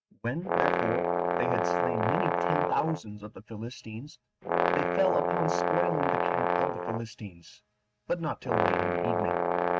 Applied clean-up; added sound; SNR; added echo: neural mask model RNNoise.